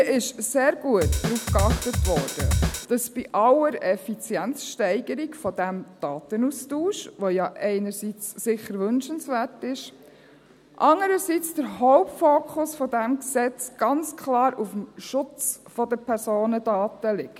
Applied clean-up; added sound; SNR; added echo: none; Drum kit; -1 dB; none.